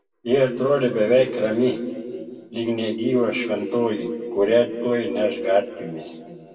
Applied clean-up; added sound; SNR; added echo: none; none; none; reverberation time 1.9 s.